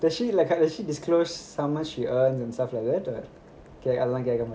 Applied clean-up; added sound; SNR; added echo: none; none; none; none.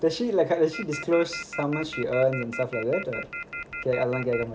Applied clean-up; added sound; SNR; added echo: none; Telephone; 10 dB; none.